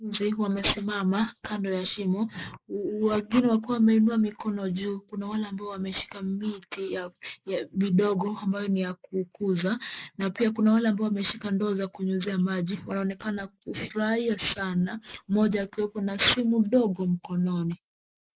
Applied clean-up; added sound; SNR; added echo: neural mask model Resemble Enhance denoiser.